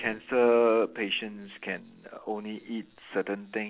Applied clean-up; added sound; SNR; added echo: neural separator model SepFormer DNS4.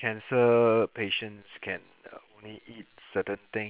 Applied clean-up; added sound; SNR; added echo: neural separator model SepFormer WHAM!.